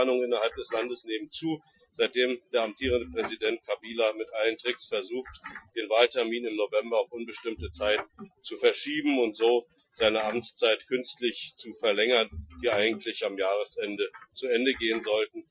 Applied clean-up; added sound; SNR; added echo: classical method Wiener filter.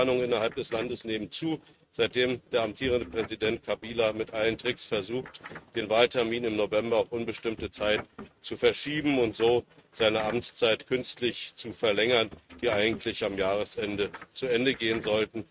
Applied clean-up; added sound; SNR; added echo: neural mask model RNNoise.